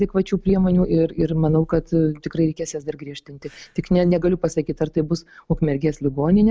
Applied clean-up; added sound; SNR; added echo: none; none; none; none.